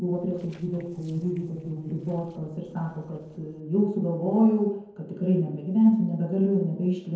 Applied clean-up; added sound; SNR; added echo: neural separator model SepFormer DNS4.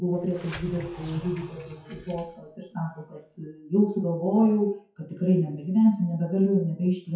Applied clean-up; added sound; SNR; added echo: classical method WPE with log-MMSE.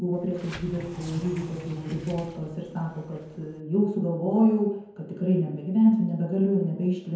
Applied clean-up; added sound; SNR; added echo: none; Sliding door; 16 dB; reverberation time 0.9 s.